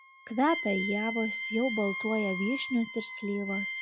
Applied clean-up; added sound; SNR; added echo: classical method log-MMSE.